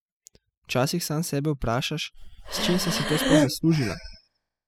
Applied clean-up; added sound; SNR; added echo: classical method spectral subtraction.